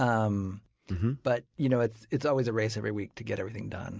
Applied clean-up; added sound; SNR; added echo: none; none; none; none.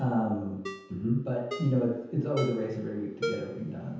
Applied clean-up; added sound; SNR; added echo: none; Ringtone; 10 dB; reverberation time 0.9 s.